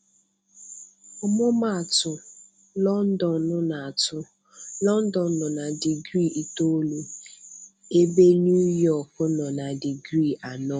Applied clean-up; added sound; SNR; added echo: none; none; none; none.